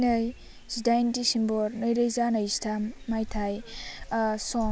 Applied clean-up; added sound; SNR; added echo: none; none; none; none.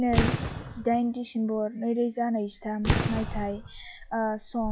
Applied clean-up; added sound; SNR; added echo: classical method log-MMSE.